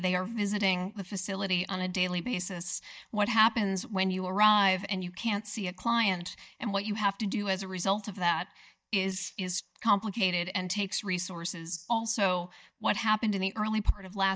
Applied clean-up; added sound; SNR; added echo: neural mask model DeepFilterNet 3.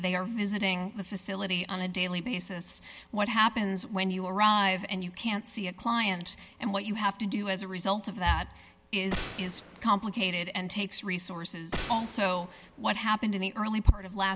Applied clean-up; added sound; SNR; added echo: none; Gunshot, gunfire; 12 dB; none.